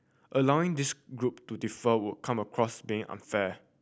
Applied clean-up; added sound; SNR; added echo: none; none; none; none.